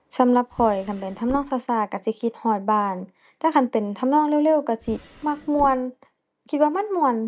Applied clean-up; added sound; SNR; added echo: none; Drawer open or close; 16 dB; none.